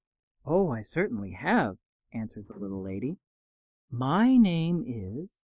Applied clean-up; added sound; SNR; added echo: neural mask model Resemble Enhance denoiser.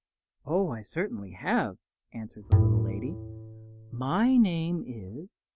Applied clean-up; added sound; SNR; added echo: none; Bowed string instrument; -1 dB; none.